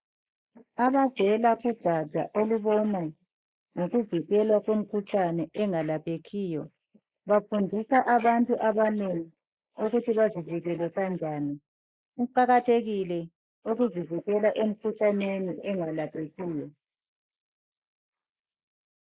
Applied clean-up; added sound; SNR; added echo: neural mask model Resemble Enhance denoiser.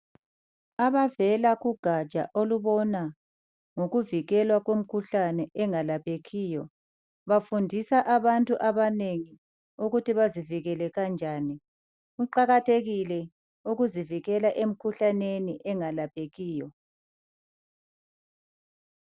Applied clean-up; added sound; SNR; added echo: none; none; none; none.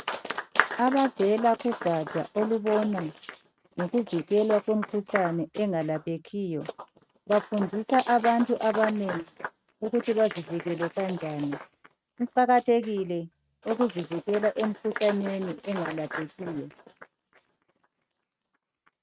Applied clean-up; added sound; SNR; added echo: neural mask model RNNoise.